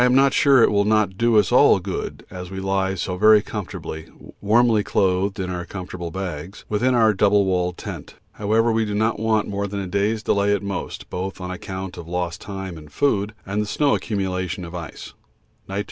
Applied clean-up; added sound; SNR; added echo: none; none; none; none.